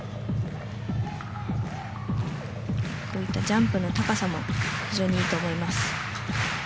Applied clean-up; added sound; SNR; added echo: none; none; none; none.